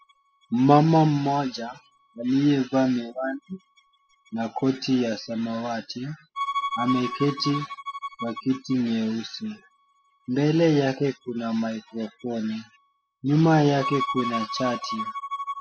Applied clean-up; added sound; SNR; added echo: classical method spectral subtraction.